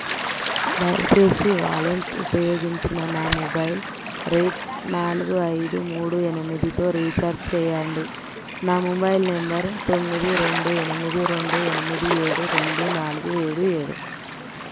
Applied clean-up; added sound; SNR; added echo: none; Gull, seagull / Waves, surf + Tick; 5 dB; none.